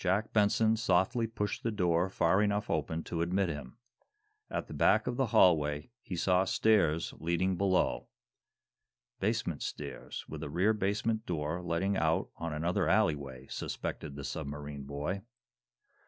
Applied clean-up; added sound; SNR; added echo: none; none; none; none.